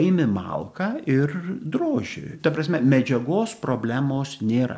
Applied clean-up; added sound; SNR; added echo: none; none; none; none.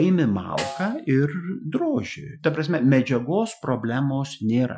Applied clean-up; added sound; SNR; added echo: classical method Wiener filter.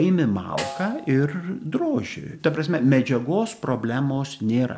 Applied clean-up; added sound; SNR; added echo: none; Snare drum; 16 dB; none.